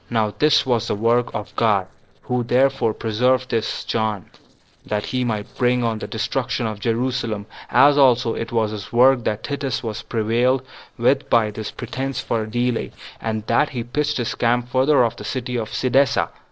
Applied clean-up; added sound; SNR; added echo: neural separator model SepFormer DNS4.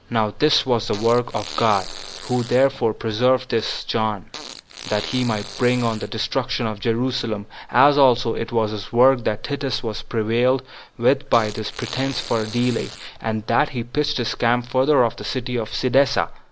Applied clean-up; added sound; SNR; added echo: none; Fart; 15 dB; none.